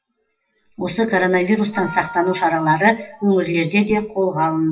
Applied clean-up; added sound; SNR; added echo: classical method WPE with log-MMSE.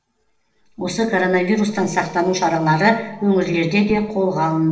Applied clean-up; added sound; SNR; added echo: neural separator model SepFormer DNS4.